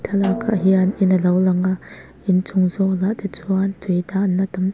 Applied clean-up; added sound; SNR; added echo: none; Snare drum; 16 dB; none.